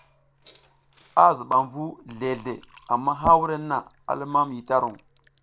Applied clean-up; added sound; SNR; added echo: none; Fill (with liquid) / Glass; 19 dB; none.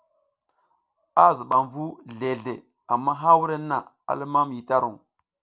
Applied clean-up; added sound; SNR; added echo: none; none; none; none.